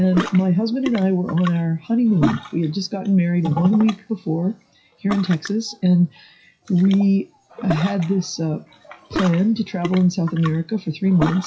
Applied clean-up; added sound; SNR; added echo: classical method WPE with log-MMSE.